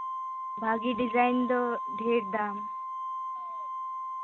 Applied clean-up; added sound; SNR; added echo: none; Organ; 4 dB; none.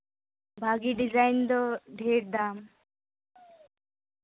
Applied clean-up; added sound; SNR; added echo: none; none; none; none.